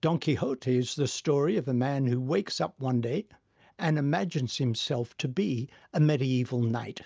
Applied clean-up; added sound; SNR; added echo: none; none; none; none.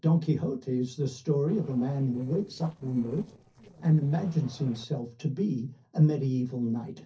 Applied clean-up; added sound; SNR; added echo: neural separator model SepFormer DNS4.